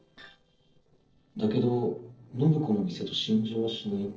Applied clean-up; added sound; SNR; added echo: neural separator model SepFormer DNS4.